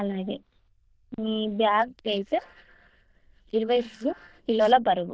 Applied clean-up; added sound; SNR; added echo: neural diffusion model UNIVERSE++.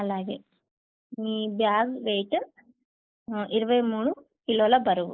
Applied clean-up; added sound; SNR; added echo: neural mask model Resemble Enhance denoiser.